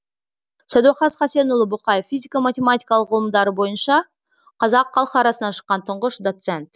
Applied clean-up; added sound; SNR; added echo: none; none; none; none.